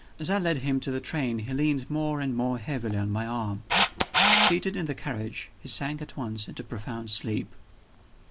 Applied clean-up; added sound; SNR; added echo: none; Camera; 2 dB; none.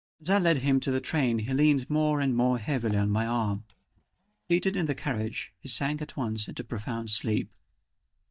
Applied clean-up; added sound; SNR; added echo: neural mask model DeepFilterNet 3.